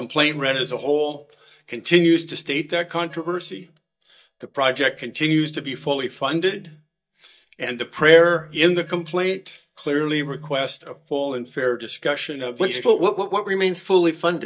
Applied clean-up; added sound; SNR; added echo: neural mask model DeepFilterNet 3.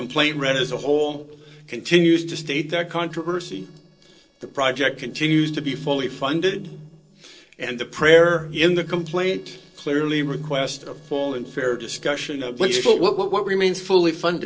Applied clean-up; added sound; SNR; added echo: neural separator model SepFormer DNS4.